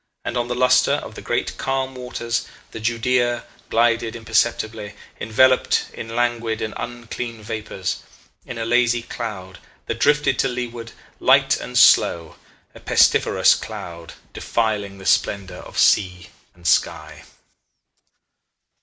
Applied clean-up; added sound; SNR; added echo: none; none; none; none.